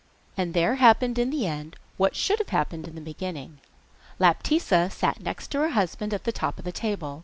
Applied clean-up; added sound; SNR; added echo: none; none; none; none.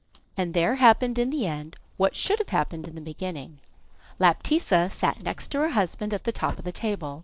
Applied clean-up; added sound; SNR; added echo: neural separator model SepFormer DNS4.